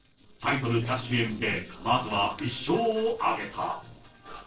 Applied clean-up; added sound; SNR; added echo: neural separator model SepFormer DNS4.